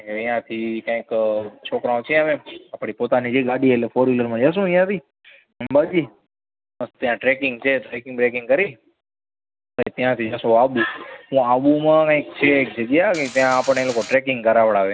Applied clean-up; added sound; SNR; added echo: none; Mechanisms; 14 dB; none.